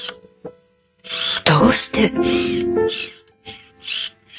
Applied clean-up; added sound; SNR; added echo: neural mask model RNNoise.